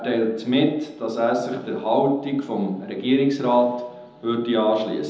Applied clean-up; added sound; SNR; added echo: none; none; none; reverberation time 0.8 s.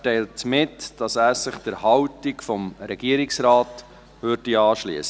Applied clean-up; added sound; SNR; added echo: none; none; none; none.